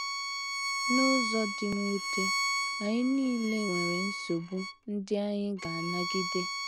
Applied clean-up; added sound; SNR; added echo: none; Bowed string instrument; 2 dB; none.